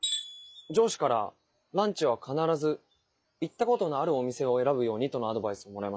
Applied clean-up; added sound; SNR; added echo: classical method log-MMSE.